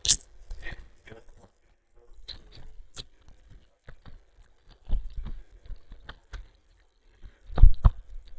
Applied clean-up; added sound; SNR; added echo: neural mask model DeepFilterNet 3.